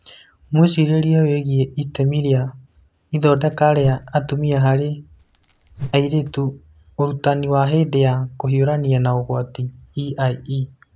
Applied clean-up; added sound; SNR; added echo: none; Whoosh, swoosh, swish; 16 dB; none.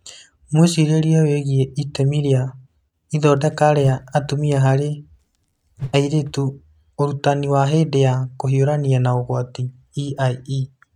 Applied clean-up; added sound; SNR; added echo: neural mask model RNNoise.